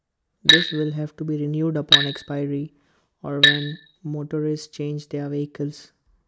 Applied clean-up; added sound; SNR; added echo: none; Glass; -4 dB; none.